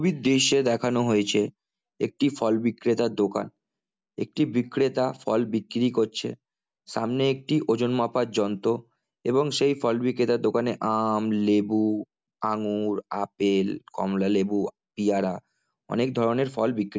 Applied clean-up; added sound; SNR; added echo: none; none; none; none.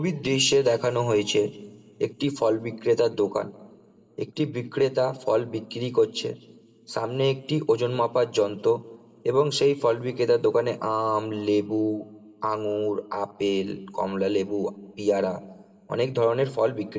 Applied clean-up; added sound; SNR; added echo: none; none; none; reverberation time 1.7 s.